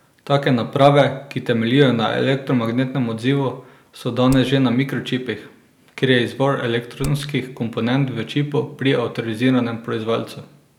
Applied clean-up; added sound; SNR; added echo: none; Hammer; 13 dB; none.